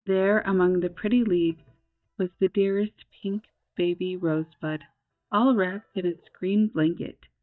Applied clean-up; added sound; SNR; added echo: neural mask model DeepFilterNet 3.